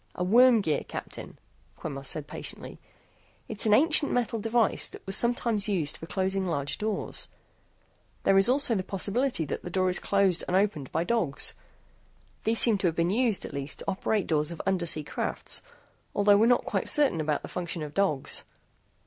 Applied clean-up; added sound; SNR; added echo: none; none; none; none.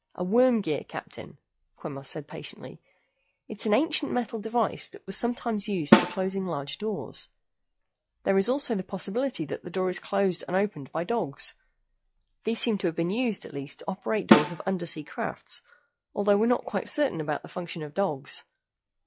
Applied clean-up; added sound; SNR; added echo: classical method log-MMSE.